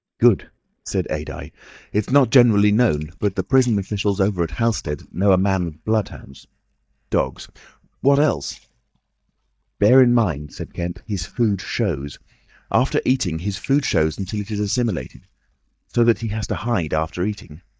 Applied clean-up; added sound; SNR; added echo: neural mask model DeepFilterNet 3.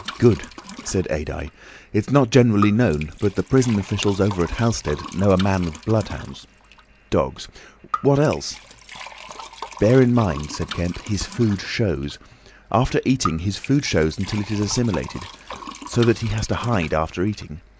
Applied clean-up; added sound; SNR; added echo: none; Liquid; 16 dB; none.